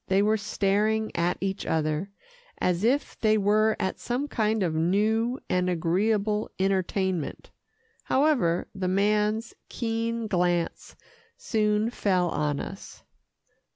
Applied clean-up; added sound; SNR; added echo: none; none; none; none.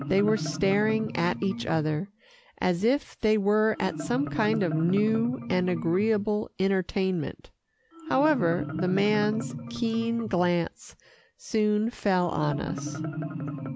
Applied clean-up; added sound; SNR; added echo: none; Marimba, xylophone; 9 dB; none.